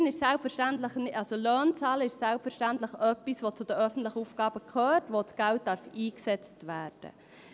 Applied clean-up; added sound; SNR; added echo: none; none; none; none.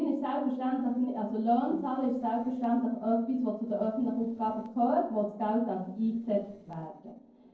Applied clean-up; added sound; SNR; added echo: neural separator model SepFormer DNS4.